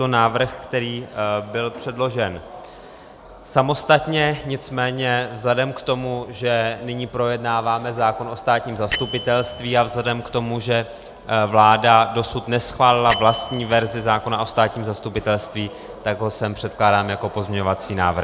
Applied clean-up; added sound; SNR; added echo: none; Bell; 13 dB; none.